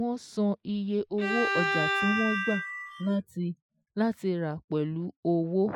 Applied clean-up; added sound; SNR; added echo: classical method Wiener filter.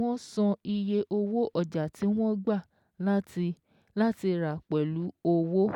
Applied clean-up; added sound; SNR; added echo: none; none; none; none.